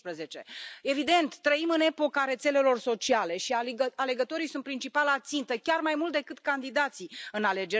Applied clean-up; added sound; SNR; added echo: none; none; none; none.